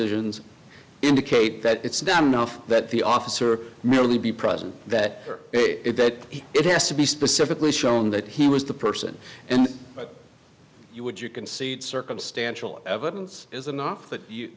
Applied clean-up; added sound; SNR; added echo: none; none; none; none.